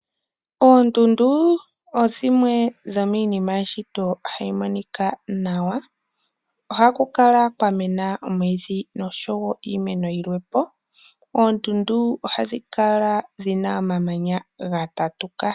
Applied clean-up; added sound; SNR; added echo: none; none; none; none.